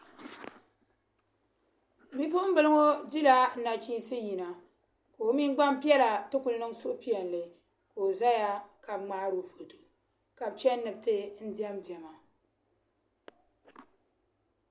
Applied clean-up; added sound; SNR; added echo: none; none; none; none.